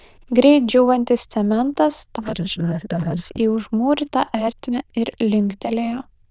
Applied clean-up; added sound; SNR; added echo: neural diffusion model UNIVERSE++.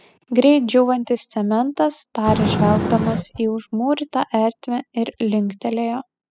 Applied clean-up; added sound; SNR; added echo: classical method spectral subtraction.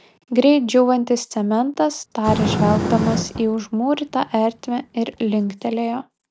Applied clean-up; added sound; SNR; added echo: none; Fire; 6 dB; none.